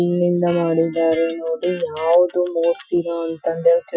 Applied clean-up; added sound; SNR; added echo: classical method Wiener filter.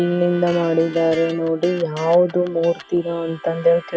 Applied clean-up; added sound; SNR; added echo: none; Electric guitar + Harmonica; 19 dB; none.